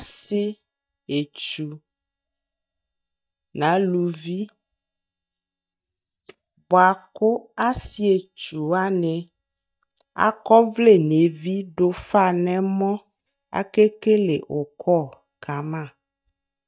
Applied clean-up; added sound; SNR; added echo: neural mask model DeepFilterNet 3.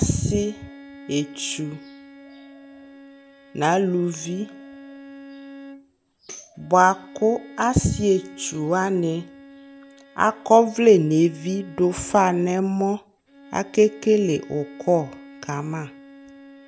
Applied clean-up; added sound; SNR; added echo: none; Bowed string instrument + Tambourine; 20 dB; none.